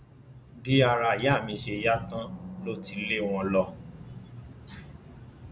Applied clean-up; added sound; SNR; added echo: none; Animal; 16 dB; none.